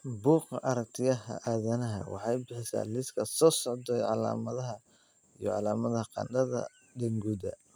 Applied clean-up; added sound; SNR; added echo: none; none; none; none.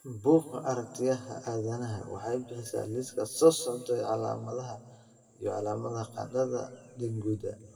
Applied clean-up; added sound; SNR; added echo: none; none; none; reverberation time 1.2 s.